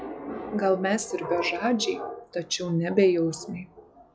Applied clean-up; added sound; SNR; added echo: classical method log-MMSE.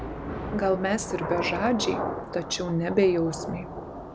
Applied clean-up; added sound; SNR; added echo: none; Thunder / Rain; 6 dB; none.